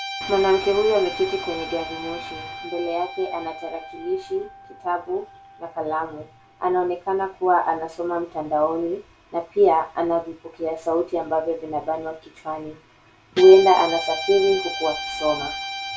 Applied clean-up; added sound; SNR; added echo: none; Guitar; 12 dB; reverberation time 0.3 s.